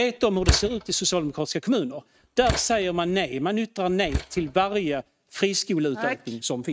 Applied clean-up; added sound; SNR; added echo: neural mask model RNNoise.